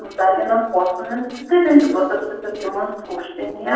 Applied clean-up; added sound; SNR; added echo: neural separator model SepFormer DNS4.